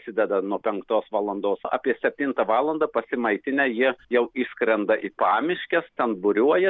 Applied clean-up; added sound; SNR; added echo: none; none; none; none.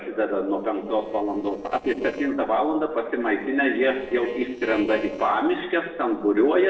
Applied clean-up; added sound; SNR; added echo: neural separator model SepFormer DNS4.